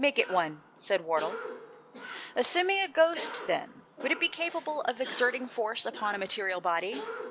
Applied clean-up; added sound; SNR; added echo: none; Cough; 13 dB; none.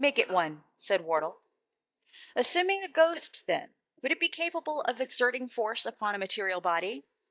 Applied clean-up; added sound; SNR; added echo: neural mask model DeepFilterNet 3.